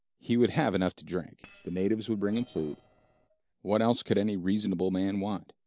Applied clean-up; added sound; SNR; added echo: neural separator model SepFormer DNS4.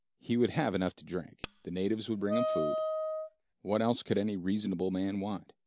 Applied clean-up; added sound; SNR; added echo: none; Bicycle bell + Wind instrument, woodwind instrument; -3 dB; none.